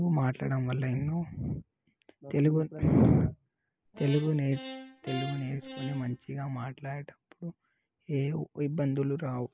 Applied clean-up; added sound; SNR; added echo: none; Brass instrument; 14 dB; none.